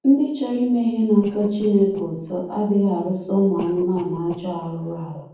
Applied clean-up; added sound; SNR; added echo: neural separator model SepFormer DNS4.